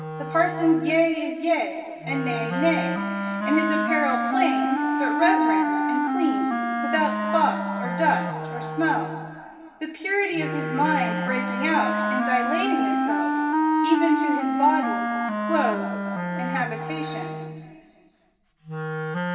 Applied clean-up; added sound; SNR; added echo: none; Wind instrument, woodwind instrument; 0 dB; reverberation time 2.3 s.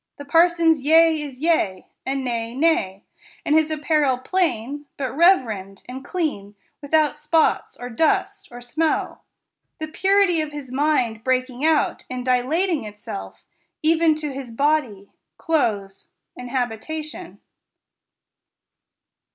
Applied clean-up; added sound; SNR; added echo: none; none; none; none.